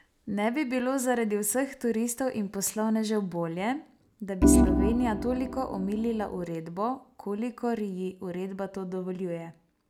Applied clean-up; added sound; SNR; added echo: none; Organ; -4 dB; none.